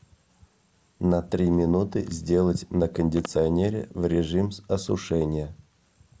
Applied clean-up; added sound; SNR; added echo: none; none; none; none.